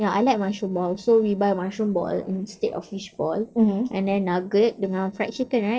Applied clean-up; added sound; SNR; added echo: neural separator model SepFormer DNS4.